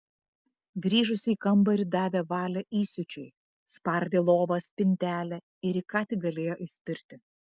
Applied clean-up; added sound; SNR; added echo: none; none; none; none.